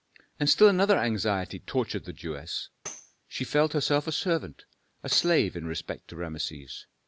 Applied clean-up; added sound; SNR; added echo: none; Tambourine; 19 dB; none.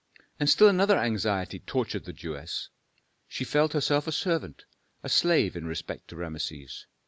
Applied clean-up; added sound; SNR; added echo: none; none; none; none.